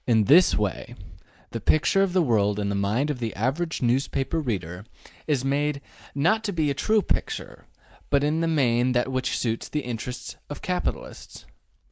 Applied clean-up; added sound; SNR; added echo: neural mask model Resemble Enhance denoiser.